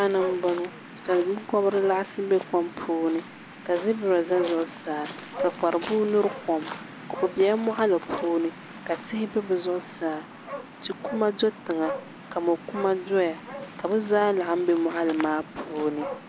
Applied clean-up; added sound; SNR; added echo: none; Bark + Waves, surf; 12 dB; none.